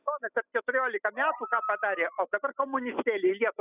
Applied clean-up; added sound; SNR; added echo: classical method spectral subtraction.